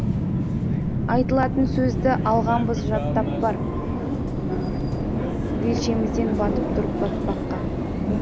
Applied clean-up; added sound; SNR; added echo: none; Subway, metro, underground; -3 dB; none.